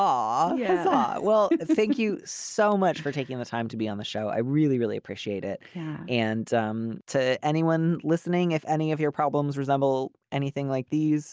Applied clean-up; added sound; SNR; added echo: none; none; none; none.